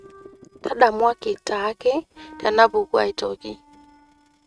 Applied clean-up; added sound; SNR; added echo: neural mask model RNNoise.